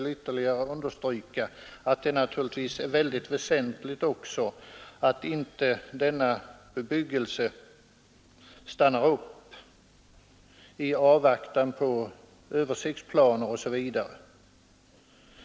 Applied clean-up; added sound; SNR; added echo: none; none; none; none.